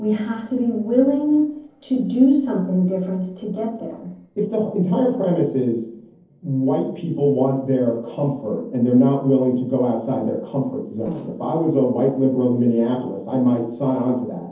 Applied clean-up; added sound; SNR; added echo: neural separator model SepFormer DNS4.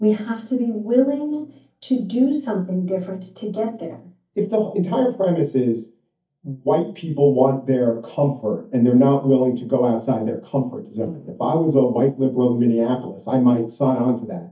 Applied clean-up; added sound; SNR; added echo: neural mask model DeepFilterNet 3.